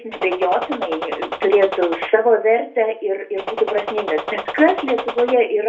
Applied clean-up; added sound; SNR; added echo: none; Gunshot, gunfire; 8 dB; reverberation time 0.3 s.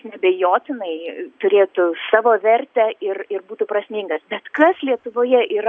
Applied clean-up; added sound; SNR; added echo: none; none; none; none.